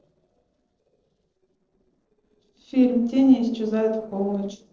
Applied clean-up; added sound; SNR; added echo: neural separator model SepFormer DNS4.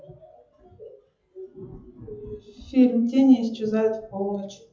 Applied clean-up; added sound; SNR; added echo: classical method WPE with log-MMSE.